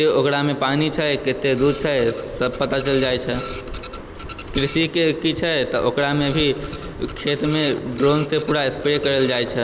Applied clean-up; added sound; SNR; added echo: none; Printer; 17 dB; none.